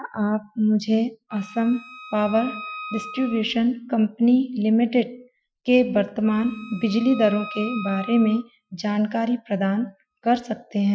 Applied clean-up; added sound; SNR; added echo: classical method Wiener filter.